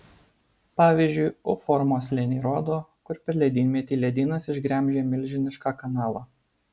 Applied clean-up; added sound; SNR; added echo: none; none; none; none.